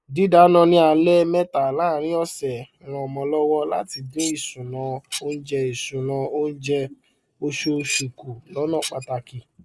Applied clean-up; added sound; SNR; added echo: neural mask model Resemble Enhance denoiser.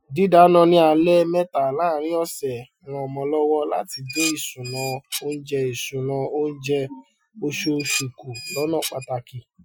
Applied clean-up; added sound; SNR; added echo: classical method Wiener filter.